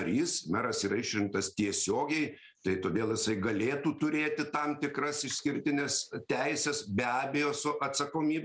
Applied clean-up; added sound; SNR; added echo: none; none; none; none.